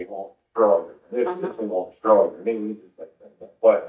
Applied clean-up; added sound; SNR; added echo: neural mask model DeepFilterNet 3.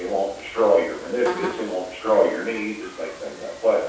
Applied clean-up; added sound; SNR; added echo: none; Buzz; 13 dB; reverberation time 0.7 s.